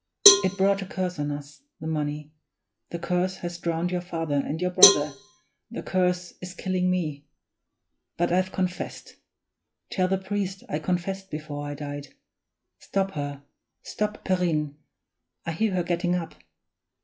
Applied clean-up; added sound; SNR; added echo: classical method log-MMSE.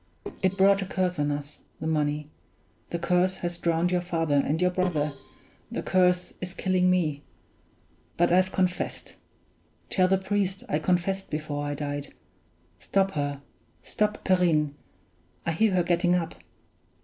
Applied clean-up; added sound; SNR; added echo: neural separator model SepFormer DNS4.